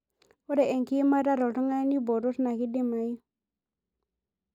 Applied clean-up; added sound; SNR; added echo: none; none; none; none.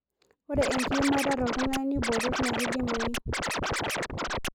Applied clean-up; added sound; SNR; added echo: none; Scratching (performance technique); 0 dB; none.